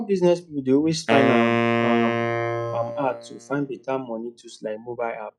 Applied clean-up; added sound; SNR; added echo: classical method log-MMSE.